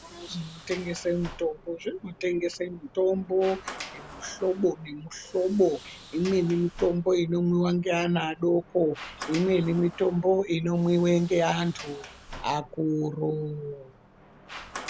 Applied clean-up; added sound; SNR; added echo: none; Sliding door; 18 dB; none.